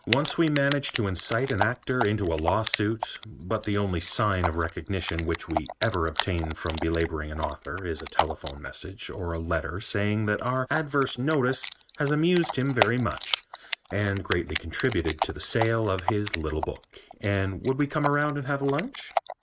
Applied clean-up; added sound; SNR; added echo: neural mask model RNNoise.